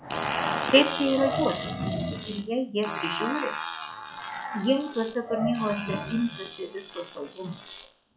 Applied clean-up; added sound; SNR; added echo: classical method log-MMSE.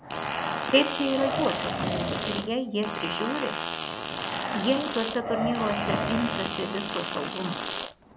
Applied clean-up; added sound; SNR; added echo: none; Fart + Breathing; 1 dB; none.